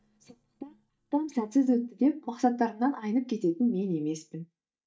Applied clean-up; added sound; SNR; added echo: neural mask model DeepFilterNet 3.